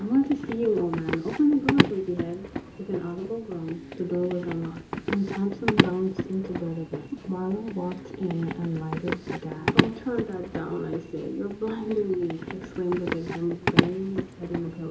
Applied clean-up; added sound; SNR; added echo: none; Run; 2 dB; reverberation time 0.2 s.